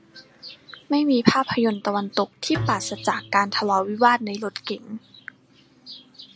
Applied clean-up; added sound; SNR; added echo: none; Bowed string instrument; 14 dB; none.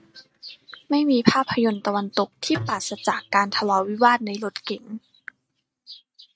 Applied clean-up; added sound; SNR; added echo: neural mask model RNNoise.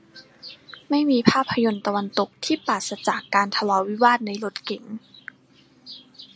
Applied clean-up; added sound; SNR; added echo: none; none; none; none.